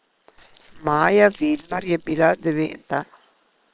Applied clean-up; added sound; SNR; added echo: neural separator model SepFormer WHAM!.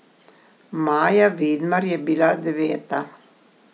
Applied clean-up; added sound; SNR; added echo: none; none; none; none.